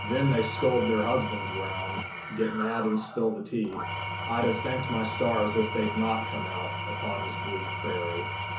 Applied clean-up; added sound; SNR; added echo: none; Engine / Tools; 4 dB; reverberation time 0.7 s.